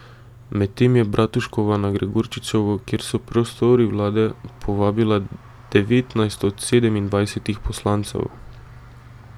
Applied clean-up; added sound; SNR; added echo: none; none; none; none.